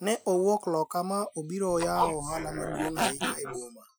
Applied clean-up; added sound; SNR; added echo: classical method Wiener filter.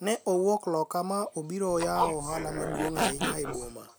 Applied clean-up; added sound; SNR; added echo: none; Zipper (clothing); 2 dB; none.